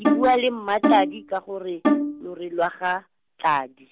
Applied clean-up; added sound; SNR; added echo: none; Bowed string instrument; -1 dB; none.